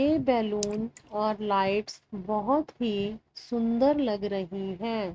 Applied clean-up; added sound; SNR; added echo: neural mask model RNNoise.